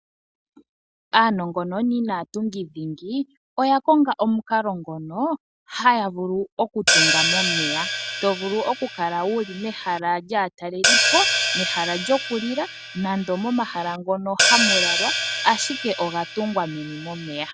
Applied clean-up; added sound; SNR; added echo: none; Hi-hat; -1 dB; none.